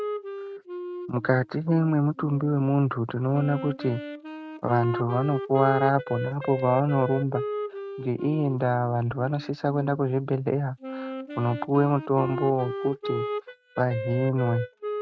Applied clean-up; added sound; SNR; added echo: neural mask model RNNoise.